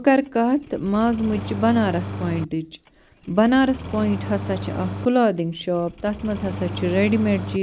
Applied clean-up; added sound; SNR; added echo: none; Engine starting; 10 dB; none.